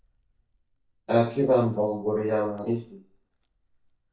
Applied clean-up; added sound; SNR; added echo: neural mask model DeepFilterNet 3.